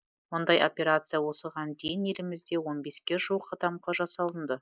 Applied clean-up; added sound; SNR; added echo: neural mask model Resemble Enhance denoiser.